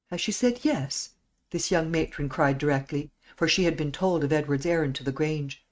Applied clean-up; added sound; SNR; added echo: neural mask model RNNoise.